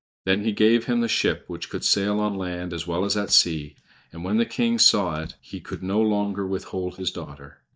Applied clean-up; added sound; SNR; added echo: neural mask model DeepFilterNet 3.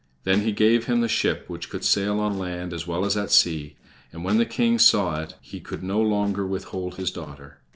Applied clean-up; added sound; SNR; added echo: neural separator model SepFormer DNS4.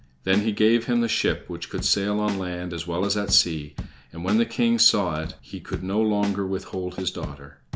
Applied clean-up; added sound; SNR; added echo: none; Drum / Drum kit; 14 dB; none.